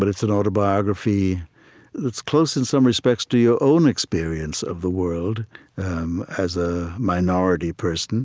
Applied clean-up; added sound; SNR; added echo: none; none; none; none.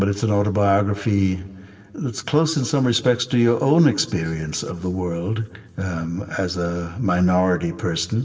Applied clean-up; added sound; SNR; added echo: none; none; none; reverberation time 1.8 s.